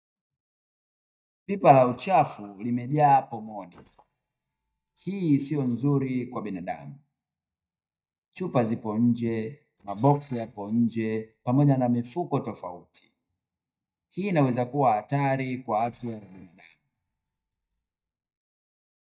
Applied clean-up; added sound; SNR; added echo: neural mask model DeepFilterNet 3.